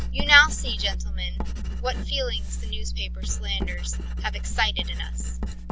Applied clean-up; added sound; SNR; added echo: none; Writing; 8 dB; none.